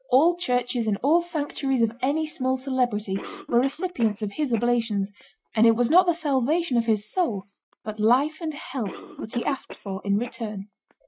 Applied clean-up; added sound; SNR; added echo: neural mask model RNNoise.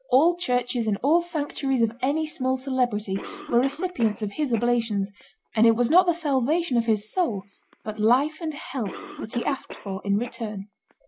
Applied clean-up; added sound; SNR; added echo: none; Cough; 19 dB; none.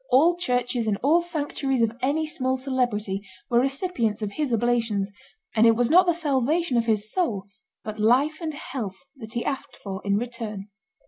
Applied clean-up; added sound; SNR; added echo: none; none; none; none.